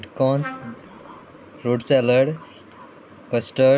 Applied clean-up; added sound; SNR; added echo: none; Trumpet; 16 dB; none.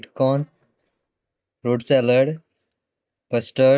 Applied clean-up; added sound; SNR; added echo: neural mask model DeepFilterNet 3.